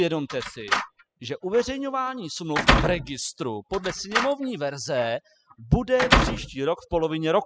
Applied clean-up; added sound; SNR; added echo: classical method spectral subtraction.